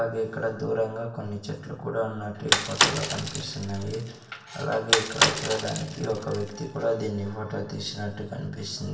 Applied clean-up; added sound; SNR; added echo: none; Bicycle; -2 dB; reverberation time 0.7 s.